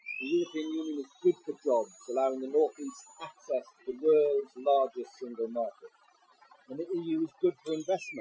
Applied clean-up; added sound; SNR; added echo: classical method Wiener filter.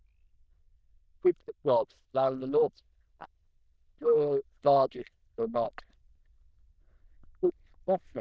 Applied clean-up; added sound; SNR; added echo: neural diffusion model UNIVERSE++.